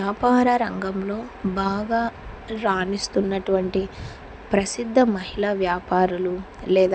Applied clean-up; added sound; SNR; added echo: none; none; none; none.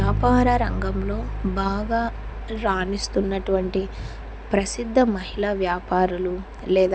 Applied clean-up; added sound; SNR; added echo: none; Bass guitar; 6 dB; none.